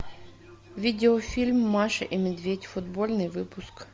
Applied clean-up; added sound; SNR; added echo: none; none; none; none.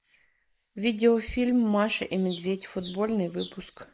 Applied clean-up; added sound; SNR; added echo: neural mask model Resemble Enhance denoiser.